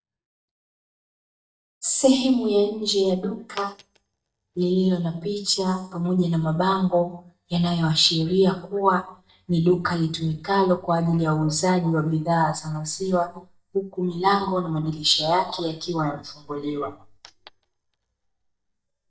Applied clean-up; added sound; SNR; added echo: neural mask model DeepFilterNet 3.